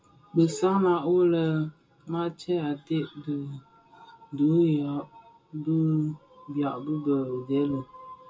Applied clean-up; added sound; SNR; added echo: none; none; none; reverberation time 0.2 s.